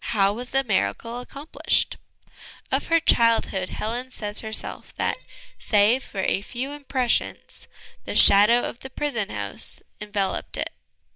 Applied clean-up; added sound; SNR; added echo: neural mask model DeepFilterNet 3.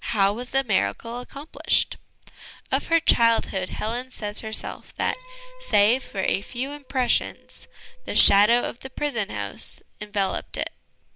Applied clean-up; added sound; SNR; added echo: none; Piano; 19 dB; none.